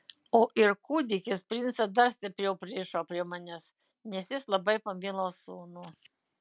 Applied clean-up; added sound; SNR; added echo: none; none; none; none.